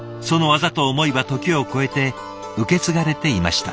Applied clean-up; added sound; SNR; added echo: none; none; none; none.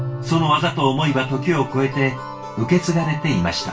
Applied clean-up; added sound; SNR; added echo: none; Marimba, xylophone; 14 dB; reverberation time 0.2 s.